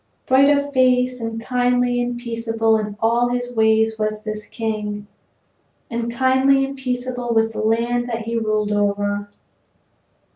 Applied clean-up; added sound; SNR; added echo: none; none; none; none.